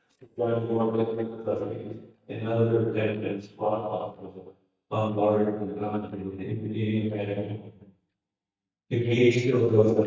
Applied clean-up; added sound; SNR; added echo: neural mask model DeepFilterNet 3.